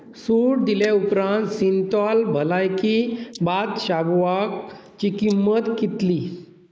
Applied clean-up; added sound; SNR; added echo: neural mask model Resemble Enhance denoiser.